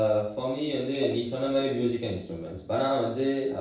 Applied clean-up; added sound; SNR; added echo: neural separator model SepFormer DNS4.